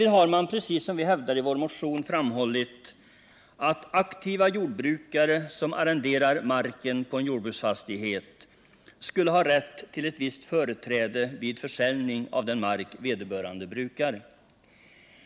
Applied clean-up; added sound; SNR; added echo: none; none; none; none.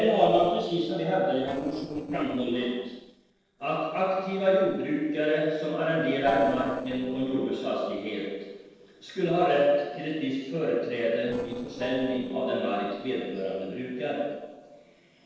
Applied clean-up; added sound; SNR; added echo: neural separator model SepFormer DNS4.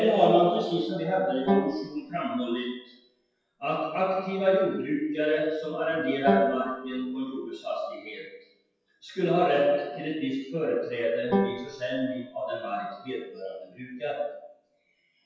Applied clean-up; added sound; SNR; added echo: classical method WPE with log-MMSE.